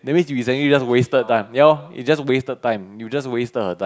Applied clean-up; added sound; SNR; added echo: none; none; none; none.